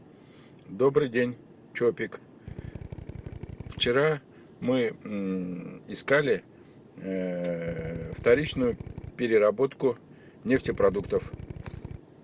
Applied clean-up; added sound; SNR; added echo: none; Drill; 11 dB; none.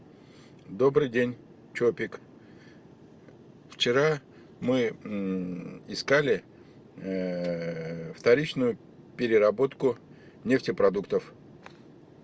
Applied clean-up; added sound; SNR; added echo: none; none; none; none.